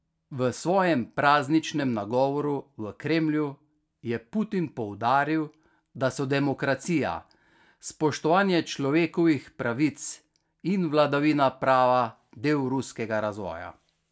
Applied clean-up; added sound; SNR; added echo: none; none; none; none.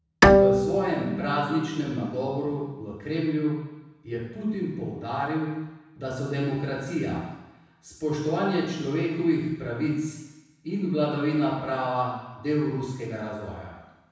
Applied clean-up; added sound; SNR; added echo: none; Bowed string instrument; -4 dB; reverberation time 1.1 s.